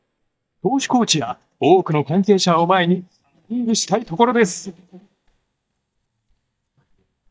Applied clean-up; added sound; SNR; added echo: neural mask model DeepFilterNet 3.